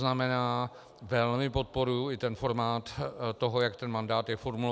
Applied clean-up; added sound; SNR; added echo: none; none; none; none.